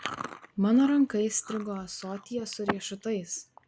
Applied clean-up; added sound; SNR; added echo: none; Chewing, mastication; 12 dB; none.